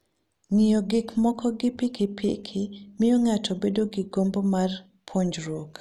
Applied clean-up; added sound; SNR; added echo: none; none; none; none.